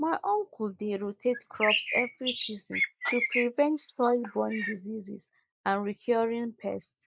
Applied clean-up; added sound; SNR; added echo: neural mask model Resemble Enhance denoiser.